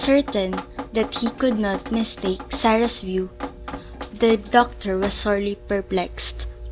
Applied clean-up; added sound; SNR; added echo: none; Drip; 11 dB; none.